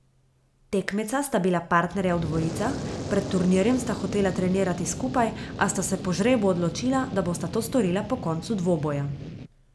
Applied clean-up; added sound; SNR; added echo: none; Fire; 10 dB; none.